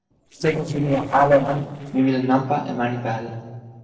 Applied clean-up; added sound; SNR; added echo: neural separator model SepFormer DNS4.